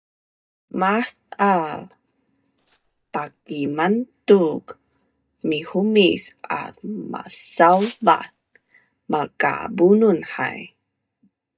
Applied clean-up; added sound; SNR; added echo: neural mask model DeepFilterNet 3.